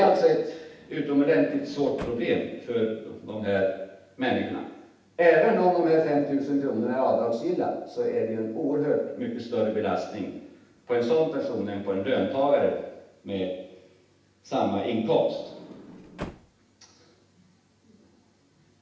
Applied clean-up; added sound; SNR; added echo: none; Sliding door; 18 dB; reverberation time 0.9 s.